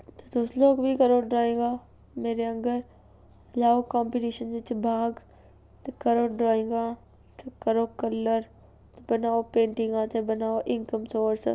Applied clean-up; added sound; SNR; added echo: none; none; none; none.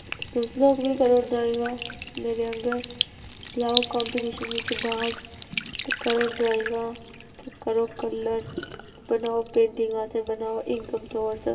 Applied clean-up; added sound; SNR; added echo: none; Trickle, dribble / Sink (filling or washing); 9 dB; reverberation time 2.8 s.